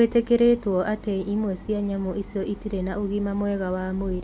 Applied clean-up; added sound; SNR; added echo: none; Idling; 15 dB; none.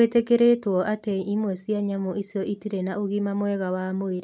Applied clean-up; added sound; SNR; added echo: none; none; none; none.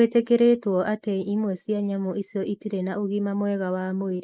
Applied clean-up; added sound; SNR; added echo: neural mask model Resemble Enhance denoiser.